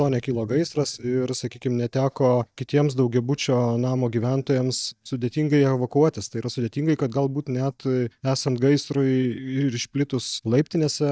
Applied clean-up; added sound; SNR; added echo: neural mask model DeepFilterNet 3.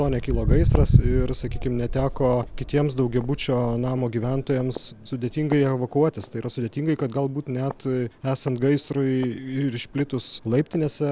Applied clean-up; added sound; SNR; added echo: none; Walk, footsteps; 4 dB; none.